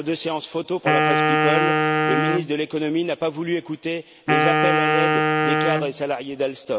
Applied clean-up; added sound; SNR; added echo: none; Wind instrument, woodwind instrument; -4 dB; none.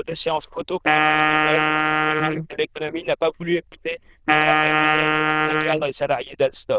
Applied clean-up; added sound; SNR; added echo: neural diffusion model UNIVERSE++.